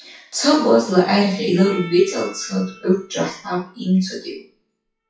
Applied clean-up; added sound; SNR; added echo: classical method WPE with log-MMSE.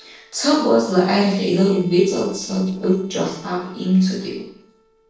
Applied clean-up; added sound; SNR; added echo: neural separator model SepFormer DNS4.